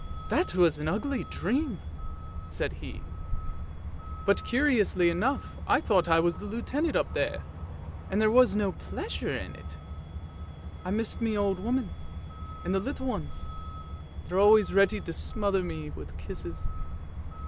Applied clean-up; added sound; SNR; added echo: none; Truck; 7 dB; none.